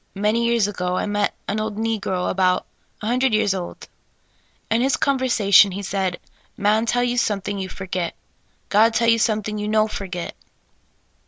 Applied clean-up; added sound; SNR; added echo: none; none; none; none.